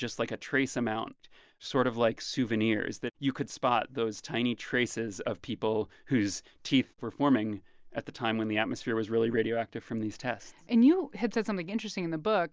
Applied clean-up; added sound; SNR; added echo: none; none; none; none.